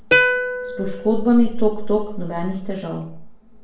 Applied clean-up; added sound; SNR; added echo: none; Plucked string instrument; 3 dB; reverberation time 0.5 s.